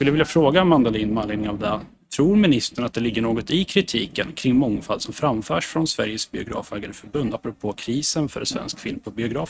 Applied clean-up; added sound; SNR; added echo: neural mask model RNNoise.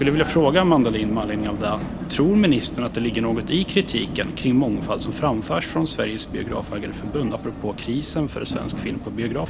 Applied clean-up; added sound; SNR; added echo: none; Vehicle; 9 dB; none.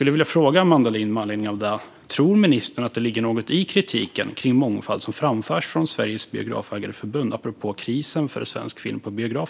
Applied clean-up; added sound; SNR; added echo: none; none; none; none.